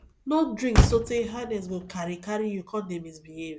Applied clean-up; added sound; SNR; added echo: none; Motor vehicle (road); 0 dB; none.